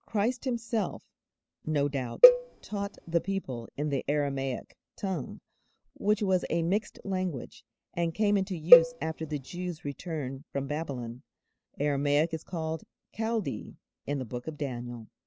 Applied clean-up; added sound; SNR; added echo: none; Cowbell; -5 dB; none.